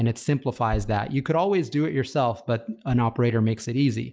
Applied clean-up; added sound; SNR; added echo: none; none; none; none.